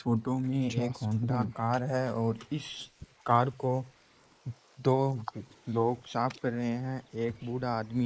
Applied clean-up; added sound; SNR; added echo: neural mask model Resemble Enhance denoiser.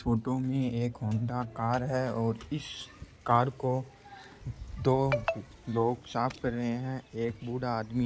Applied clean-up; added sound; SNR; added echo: none; none; none; none.